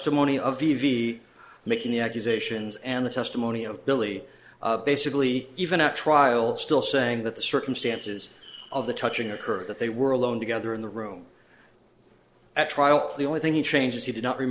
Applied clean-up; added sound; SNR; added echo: neural separator model SepFormer DNS4.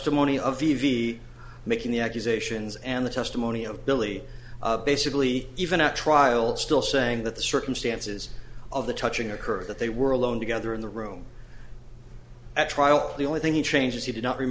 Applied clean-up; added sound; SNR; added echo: none; none; none; none.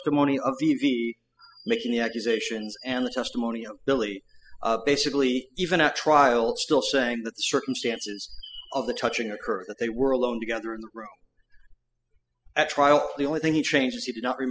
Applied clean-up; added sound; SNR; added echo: classical method spectral subtraction.